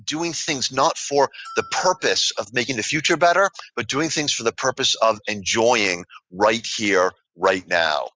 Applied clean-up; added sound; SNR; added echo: classical method spectral subtraction.